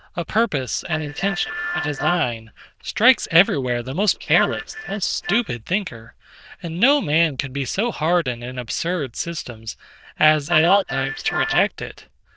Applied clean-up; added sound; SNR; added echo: neural diffusion model UNIVERSE++.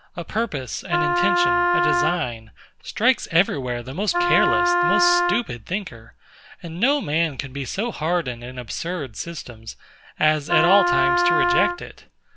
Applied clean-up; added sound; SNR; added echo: none; Wind instrument, woodwind instrument; -4 dB; none.